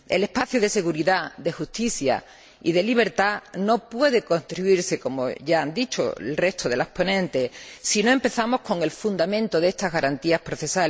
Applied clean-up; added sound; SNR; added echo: none; none; none; none.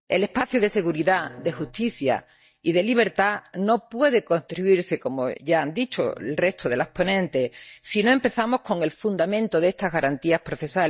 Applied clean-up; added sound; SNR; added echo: neural mask model DeepFilterNet 3.